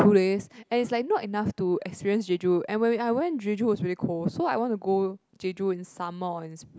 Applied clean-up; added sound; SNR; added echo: none; none; none; none.